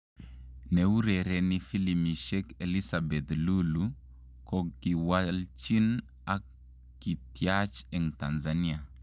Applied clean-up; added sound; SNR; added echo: none; none; none; none.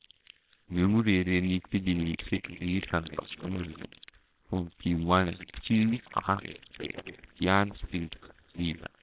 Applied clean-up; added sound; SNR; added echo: neural separator model SepFormer WHAMR!.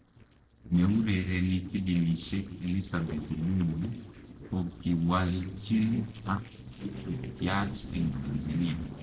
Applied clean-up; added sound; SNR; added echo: neural separator model SepFormer DNS4.